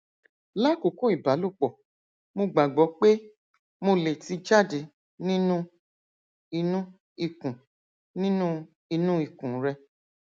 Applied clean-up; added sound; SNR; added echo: none; none; none; none.